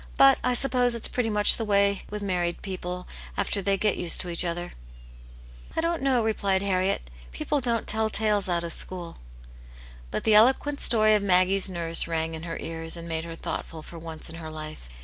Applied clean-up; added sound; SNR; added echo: none; none; none; none.